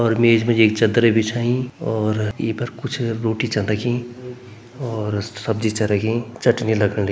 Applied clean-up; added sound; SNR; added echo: none; none; none; none.